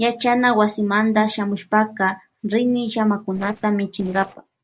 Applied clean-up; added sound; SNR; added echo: neural separator model SepFormer DNS4.